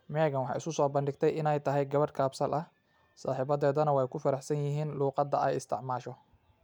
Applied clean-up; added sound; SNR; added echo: none; none; none; none.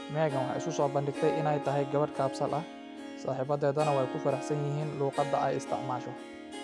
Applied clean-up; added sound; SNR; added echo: none; Harp; 7 dB; none.